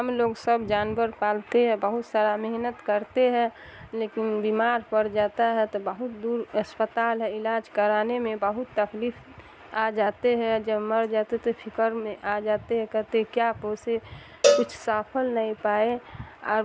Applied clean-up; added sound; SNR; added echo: none; Cowbell; 1 dB; none.